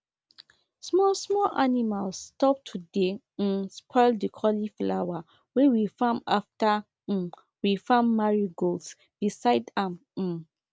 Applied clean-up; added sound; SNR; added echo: none; none; none; none.